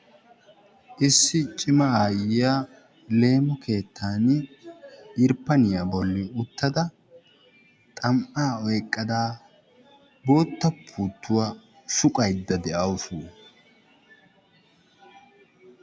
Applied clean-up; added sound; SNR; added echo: none; none; none; none.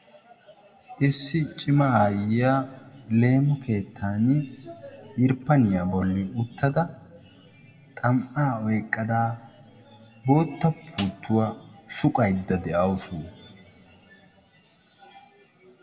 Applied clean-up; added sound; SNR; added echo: none; Snare drum; 17 dB; reverberation time 2.0 s.